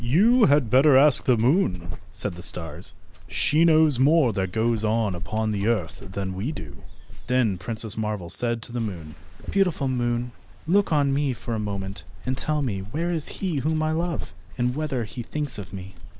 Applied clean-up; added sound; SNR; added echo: none; Dog; 7 dB; none.